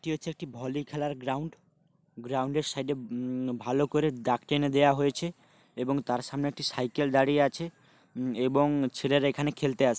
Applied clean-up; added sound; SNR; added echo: none; none; none; none.